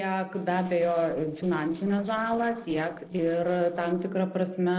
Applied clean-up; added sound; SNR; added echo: neural separator model SepFormer DNS4.